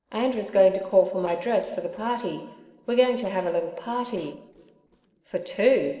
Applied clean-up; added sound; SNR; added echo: neural separator model SepFormer DNS4.